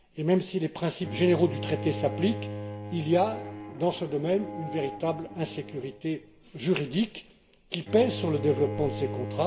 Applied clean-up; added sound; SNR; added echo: none; Bowed string instrument; 9 dB; reverberation time 0.5 s.